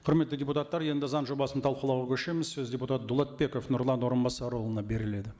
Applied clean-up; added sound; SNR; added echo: none; none; none; none.